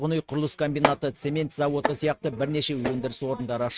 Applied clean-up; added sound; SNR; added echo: neural mask model RNNoise.